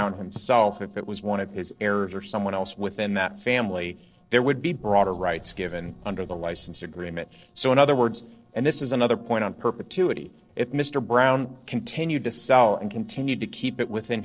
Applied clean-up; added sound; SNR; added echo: neural separator model SepFormer DNS4.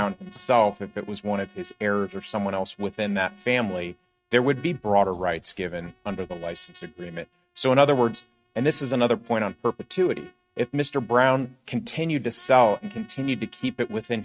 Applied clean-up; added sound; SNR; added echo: neural mask model RNNoise.